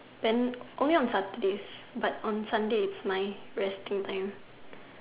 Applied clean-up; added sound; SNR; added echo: none; none; none; none.